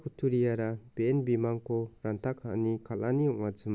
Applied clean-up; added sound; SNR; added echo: none; none; none; none.